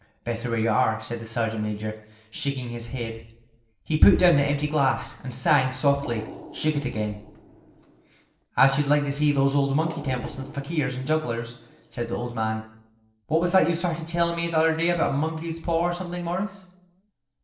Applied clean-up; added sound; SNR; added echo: neural separator model SepFormer DNS4.